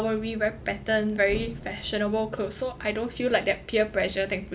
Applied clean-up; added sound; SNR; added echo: none; none; none; none.